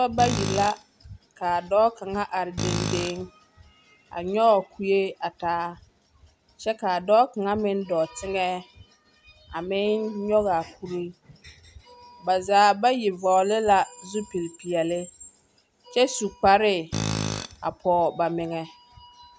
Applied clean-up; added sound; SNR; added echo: none; Tools; 6 dB; none.